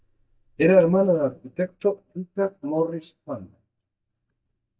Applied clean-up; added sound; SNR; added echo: neural mask model DeepFilterNet 3.